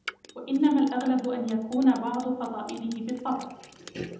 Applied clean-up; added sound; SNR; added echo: none; Drip; 17 dB; reverberation time 0.9 s.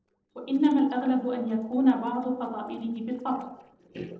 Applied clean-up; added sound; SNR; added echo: neural separator model SepFormer DNS4.